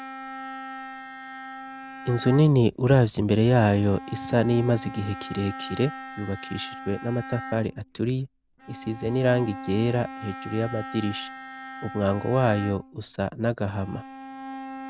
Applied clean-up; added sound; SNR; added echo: none; Bowed string instrument; 13 dB; none.